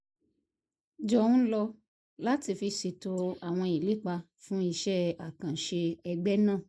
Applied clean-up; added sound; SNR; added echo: neural mask model Resemble Enhance denoiser.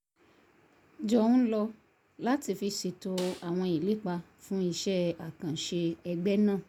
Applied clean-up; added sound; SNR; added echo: none; Snare drum; 18 dB; none.